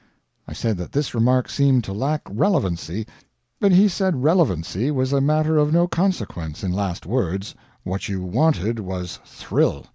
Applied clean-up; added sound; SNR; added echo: none; none; none; none.